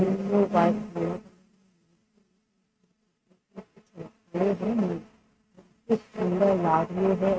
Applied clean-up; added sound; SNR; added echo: neural mask model RNNoise.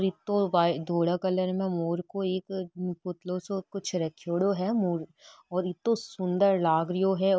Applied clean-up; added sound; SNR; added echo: none; none; none; none.